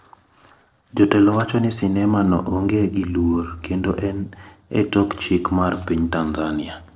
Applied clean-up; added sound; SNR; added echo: neural separator model SepFormer DNS4.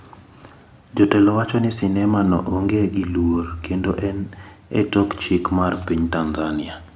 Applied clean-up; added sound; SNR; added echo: none; none; none; none.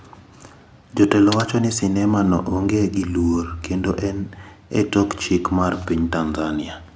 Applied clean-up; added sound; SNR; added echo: none; Computer keyboard; 15 dB; none.